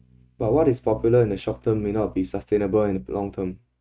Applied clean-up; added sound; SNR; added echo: neural mask model RNNoise.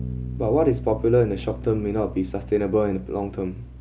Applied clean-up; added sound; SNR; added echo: none; Bass guitar; 10 dB; none.